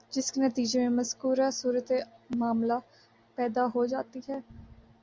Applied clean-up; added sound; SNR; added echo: none; none; none; none.